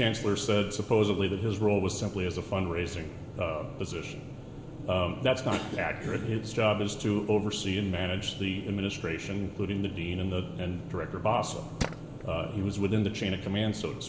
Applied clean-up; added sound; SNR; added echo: none; Tools; 6 dB; reverberation time 2.0 s.